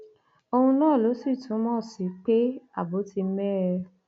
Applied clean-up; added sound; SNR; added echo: none; none; none; none.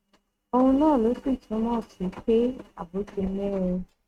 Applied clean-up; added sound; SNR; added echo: neural mask model RNNoise.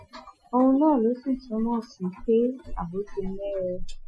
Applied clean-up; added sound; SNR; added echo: classical method Wiener filter.